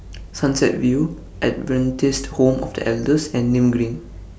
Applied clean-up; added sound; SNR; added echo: none; none; none; none.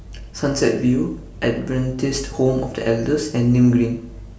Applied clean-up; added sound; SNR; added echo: none; none; none; reverberation time 0.6 s.